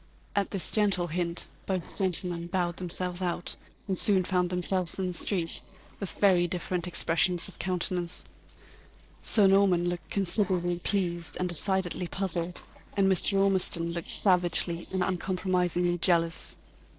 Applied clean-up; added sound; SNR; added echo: neural separator model SepFormer DNS4.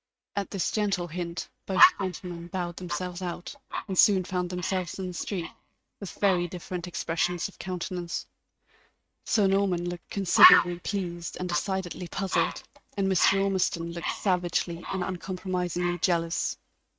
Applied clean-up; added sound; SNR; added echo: neural mask model RNNoise.